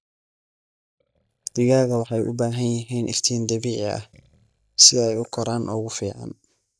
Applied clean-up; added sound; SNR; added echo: neural mask model DeepFilterNet 3.